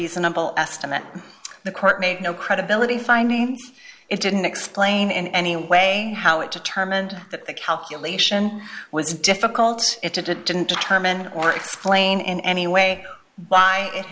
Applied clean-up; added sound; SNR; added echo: none; none; none; none.